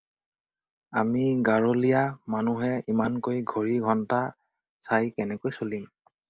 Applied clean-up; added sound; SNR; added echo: none; none; none; none.